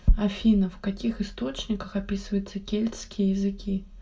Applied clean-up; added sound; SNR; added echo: none; none; none; reverberation time 0.2 s.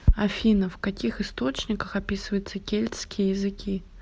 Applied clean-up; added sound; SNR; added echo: none; none; none; none.